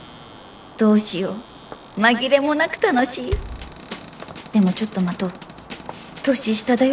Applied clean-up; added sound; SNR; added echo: none; Cupboard open or close; 20 dB; none.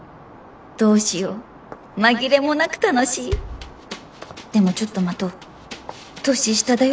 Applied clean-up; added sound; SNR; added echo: none; none; none; none.